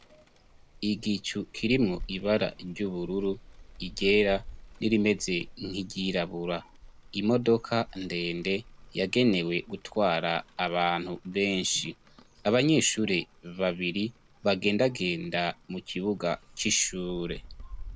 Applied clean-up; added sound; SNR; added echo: none; Rain; 18 dB; none.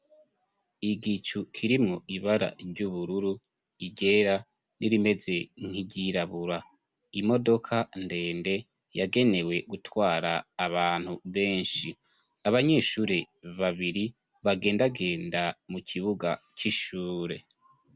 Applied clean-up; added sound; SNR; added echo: none; none; none; none.